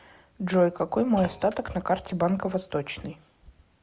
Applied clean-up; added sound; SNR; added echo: none; Thump, thud; 20 dB; none.